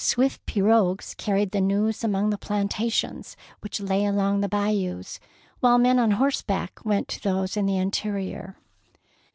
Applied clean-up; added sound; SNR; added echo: none; none; none; none.